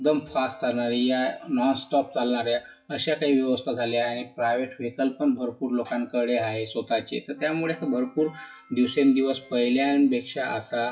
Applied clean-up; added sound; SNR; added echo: classical method WPE with log-MMSE.